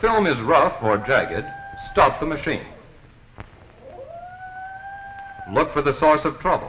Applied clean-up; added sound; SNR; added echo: none; Dog; 16 dB; reverberation time 1.9 s.